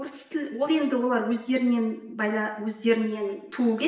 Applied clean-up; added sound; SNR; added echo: none; none; none; reverberation time 0.8 s.